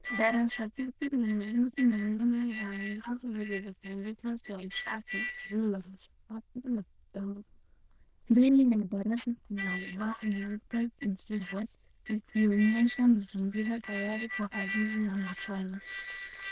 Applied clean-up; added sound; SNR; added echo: neural diffusion model UNIVERSE++.